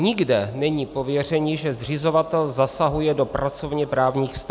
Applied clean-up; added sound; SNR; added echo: none; none; none; none.